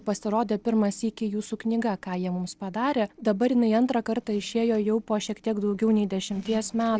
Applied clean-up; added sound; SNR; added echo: neural separator model SepFormer DNS4.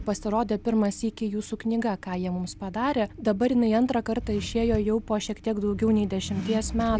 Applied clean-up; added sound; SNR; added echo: none; Accelerating, revving, vroom; 12 dB; none.